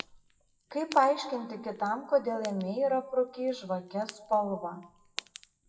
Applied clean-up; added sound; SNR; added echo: classical method WPE with log-MMSE.